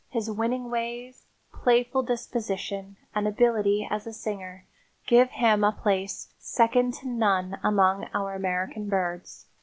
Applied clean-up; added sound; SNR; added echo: none; none; none; none.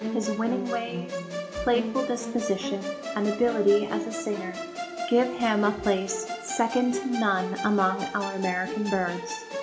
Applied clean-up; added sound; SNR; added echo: none; Musical instrument; 6 dB; reverberation time 0.4 s.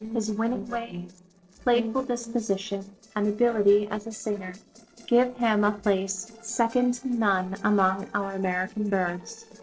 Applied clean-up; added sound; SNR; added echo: neural separator model SepFormer DNS4.